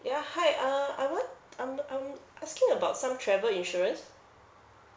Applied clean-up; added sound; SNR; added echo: none; none; none; none.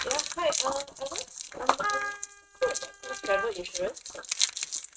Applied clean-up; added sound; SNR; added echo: neural mask model RNNoise.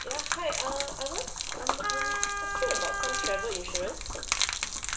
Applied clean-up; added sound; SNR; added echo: none; Wind instrument, woodwind instrument + Gurgling / Liquid; -5 dB; none.